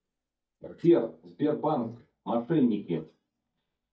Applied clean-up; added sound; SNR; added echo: neural mask model DeepFilterNet 3.